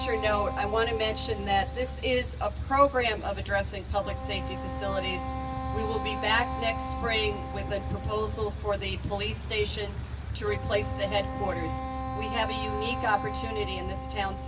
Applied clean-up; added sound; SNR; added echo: none; Wind instrument, woodwind instrument; 8 dB; none.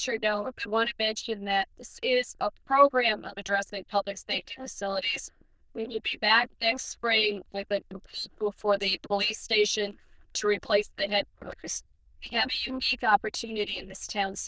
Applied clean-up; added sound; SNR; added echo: neural diffusion model UNIVERSE++.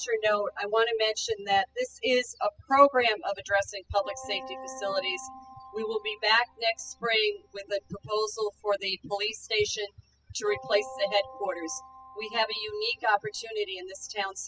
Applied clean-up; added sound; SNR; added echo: classical method spectral subtraction.